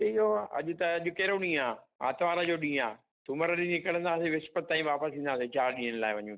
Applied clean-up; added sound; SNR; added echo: neural mask model DeepFilterNet 3.